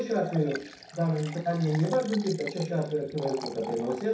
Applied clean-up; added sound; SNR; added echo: none; Liquid; 14 dB; reverberation time 0.6 s.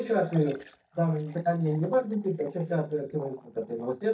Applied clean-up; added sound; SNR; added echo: neural mask model DeepFilterNet 3.